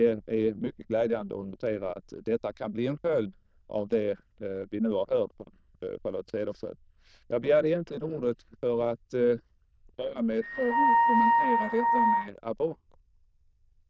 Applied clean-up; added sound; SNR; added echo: neural diffusion model UNIVERSE++.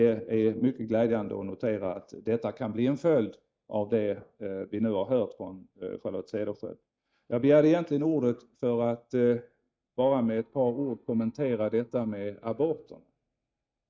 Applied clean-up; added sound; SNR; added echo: neural mask model DeepFilterNet 3.